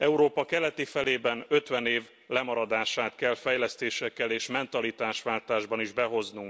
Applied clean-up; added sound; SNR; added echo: none; none; none; none.